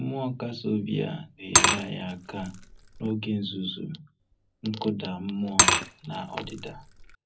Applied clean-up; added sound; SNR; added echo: none; Glass / Liquid; -4 dB; reverberation time 0.4 s.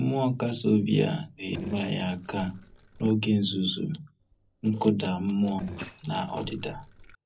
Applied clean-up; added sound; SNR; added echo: neural separator model SepFormer DNS4.